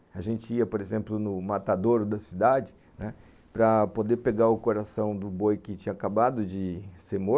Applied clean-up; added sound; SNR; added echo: none; none; none; none.